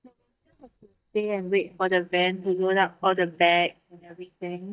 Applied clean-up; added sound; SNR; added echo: neural mask model DeepFilterNet 3.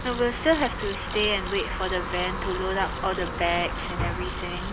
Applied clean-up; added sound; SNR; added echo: none; Cricket; 4 dB; none.